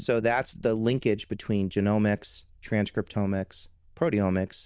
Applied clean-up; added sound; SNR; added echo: neural diffusion model UNIVERSE++.